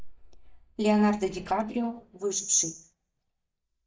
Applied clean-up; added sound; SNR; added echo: neural mask model DeepFilterNet 3.